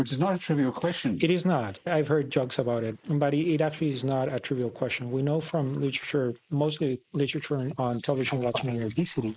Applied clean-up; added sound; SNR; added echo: neural mask model Resemble Enhance denoiser.